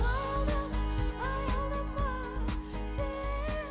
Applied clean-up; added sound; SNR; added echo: none; none; none; none.